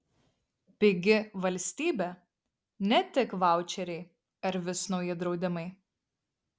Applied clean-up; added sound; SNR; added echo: none; none; none; none.